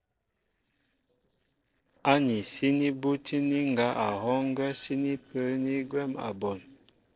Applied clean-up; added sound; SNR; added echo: neural separator model SepFormer DNS4.